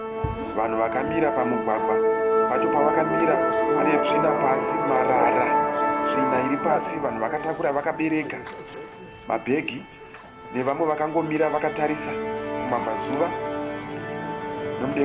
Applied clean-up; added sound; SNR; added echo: none; Musical instrument; -1 dB; none.